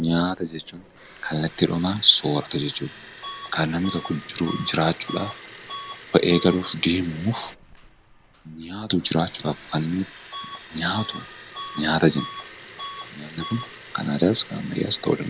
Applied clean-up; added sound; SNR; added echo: none; Liquid + Bus / Alarm; 14 dB; none.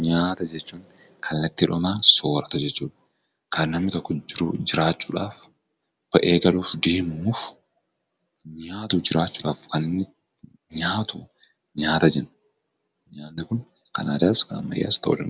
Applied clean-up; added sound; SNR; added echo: none; none; none; none.